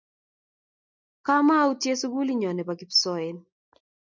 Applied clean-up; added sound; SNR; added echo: none; none; none; none.